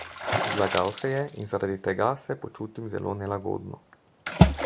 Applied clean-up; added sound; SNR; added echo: none; Water / Splash, splatter; -1 dB; none.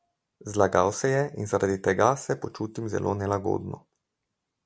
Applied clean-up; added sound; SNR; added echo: none; none; none; none.